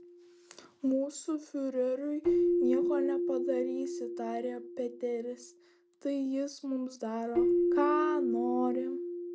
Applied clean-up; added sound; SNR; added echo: none; Keyboard (musical); -2 dB; none.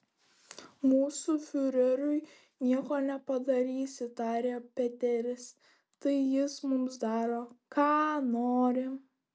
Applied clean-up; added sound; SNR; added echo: none; none; none; none.